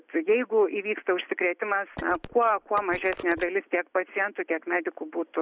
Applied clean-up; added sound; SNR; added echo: none; Telephone; 15 dB; none.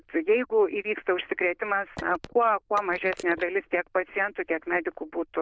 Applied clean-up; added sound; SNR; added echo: neural diffusion model UNIVERSE++.